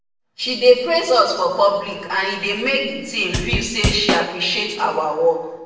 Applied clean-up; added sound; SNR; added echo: none; Drum / Drum kit; 2 dB; reverberation time 1.0 s.